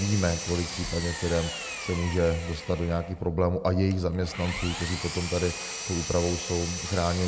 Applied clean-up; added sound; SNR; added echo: none; Engine; 9 dB; none.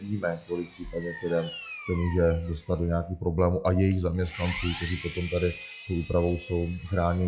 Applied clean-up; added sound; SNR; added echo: classical method log-MMSE.